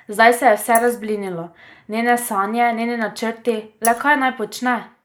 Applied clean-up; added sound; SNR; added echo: neural mask model Resemble Enhance denoiser.